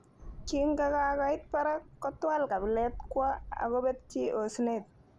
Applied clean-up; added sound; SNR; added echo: none; Boom; 15 dB; none.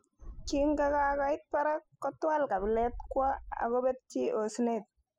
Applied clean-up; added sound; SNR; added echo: classical method spectral subtraction.